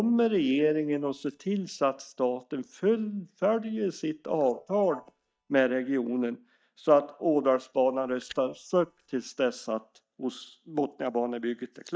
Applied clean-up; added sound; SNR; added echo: neural mask model DeepFilterNet 3.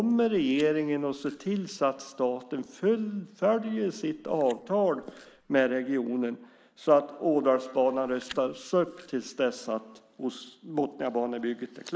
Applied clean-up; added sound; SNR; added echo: neural mask model Resemble Enhance denoiser.